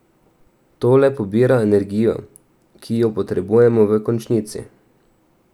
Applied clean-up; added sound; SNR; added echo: none; none; none; none.